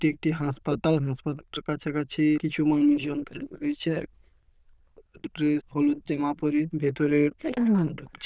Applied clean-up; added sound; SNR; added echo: neural diffusion model UNIVERSE++.